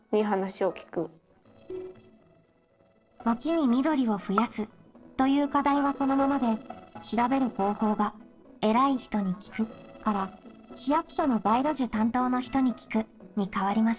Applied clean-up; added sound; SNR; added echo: neural separator model SepFormer DNS4.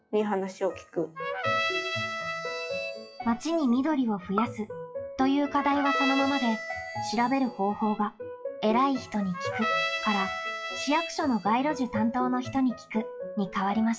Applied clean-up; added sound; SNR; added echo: classical method WPE with log-MMSE.